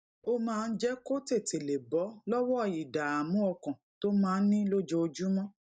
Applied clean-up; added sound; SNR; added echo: neural mask model DeepFilterNet 3.